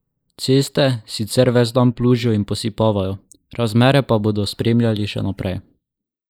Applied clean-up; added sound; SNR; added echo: neural mask model Resemble Enhance denoiser.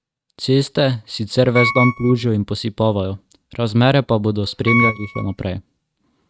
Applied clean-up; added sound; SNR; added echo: neural mask model RNNoise.